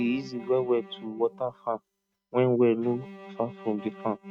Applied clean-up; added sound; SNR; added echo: neural mask model RNNoise.